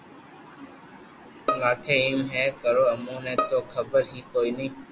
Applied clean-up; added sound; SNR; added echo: none; Bowed string instrument; 7 dB; none.